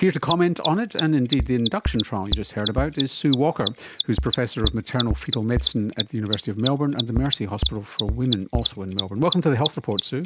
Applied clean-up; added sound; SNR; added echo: none; Bass drum + Mechanisms; 4 dB; none.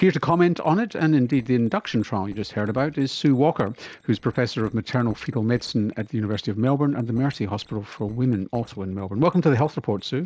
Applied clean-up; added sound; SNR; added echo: neural separator model SepFormer DNS4.